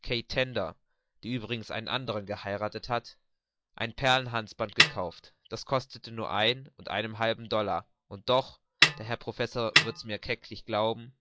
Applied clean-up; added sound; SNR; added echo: classical method log-MMSE.